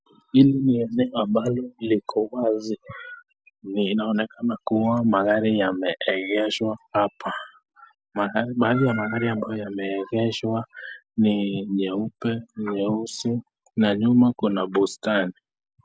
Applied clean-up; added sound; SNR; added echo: none; none; none; none.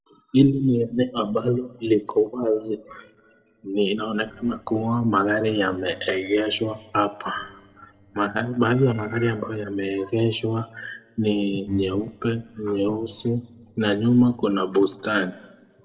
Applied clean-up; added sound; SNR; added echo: neural separator model SepFormer DNS4.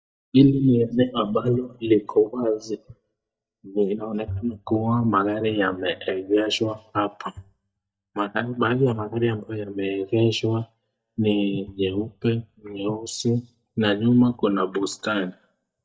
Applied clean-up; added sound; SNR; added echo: neural mask model DeepFilterNet 3.